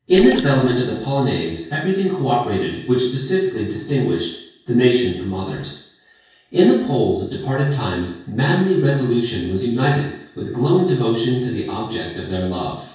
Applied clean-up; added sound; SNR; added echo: none; Splash, splatter; 13 dB; reverberation time 0.6 s.